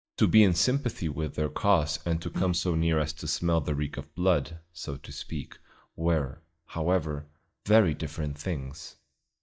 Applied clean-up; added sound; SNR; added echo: neural mask model DeepFilterNet 3.